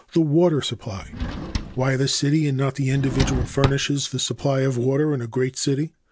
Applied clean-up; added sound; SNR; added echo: none; Drawer open or close; 7 dB; none.